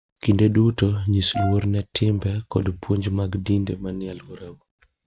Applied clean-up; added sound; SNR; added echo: neural mask model RNNoise.